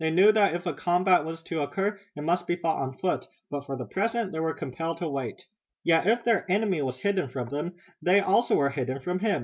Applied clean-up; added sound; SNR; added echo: none; none; none; none.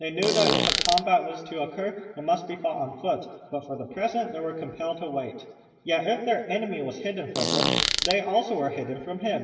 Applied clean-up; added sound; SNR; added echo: none; Fart; -2 dB; reverberation time 2.4 s.